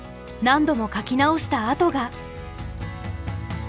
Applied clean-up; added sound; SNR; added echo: none; none; none; none.